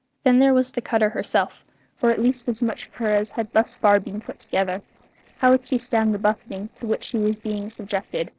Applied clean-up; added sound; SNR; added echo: neural separator model SepFormer DNS4.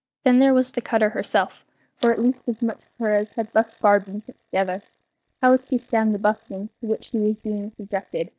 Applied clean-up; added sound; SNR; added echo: neural mask model DeepFilterNet 3.